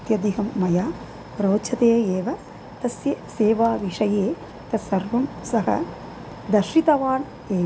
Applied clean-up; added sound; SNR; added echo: none; none; none; none.